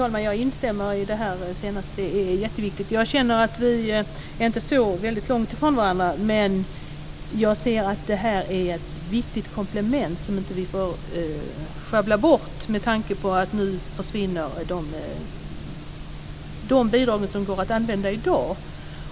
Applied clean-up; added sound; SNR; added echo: none; Boat, Water vehicle; 15 dB; none.